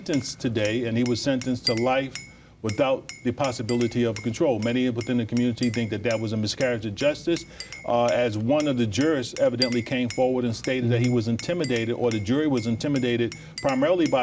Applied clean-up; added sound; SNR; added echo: none; Glass; 16 dB; none.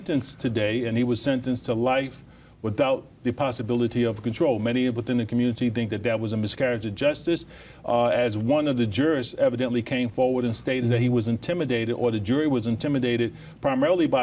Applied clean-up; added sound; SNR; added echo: none; none; none; none.